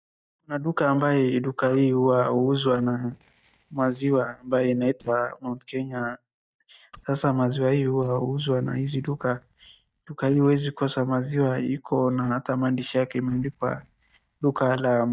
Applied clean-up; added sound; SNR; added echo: neural mask model DeepFilterNet 3.